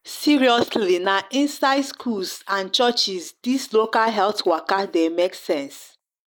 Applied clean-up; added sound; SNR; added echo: neural mask model Resemble Enhance denoiser.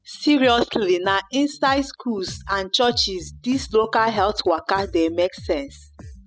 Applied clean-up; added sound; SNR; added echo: classical method spectral subtraction.